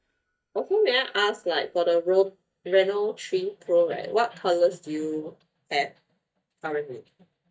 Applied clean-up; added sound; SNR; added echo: neural mask model DeepFilterNet 3.